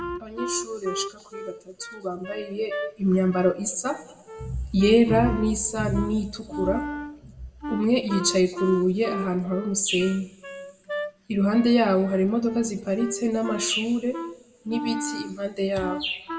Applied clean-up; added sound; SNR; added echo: none; Wind instrument, woodwind instrument; 11 dB; reverberation time 1.1 s.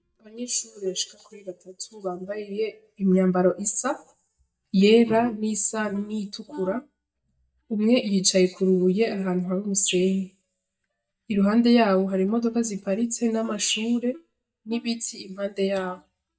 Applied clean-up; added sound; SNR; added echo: neural mask model DeepFilterNet 3.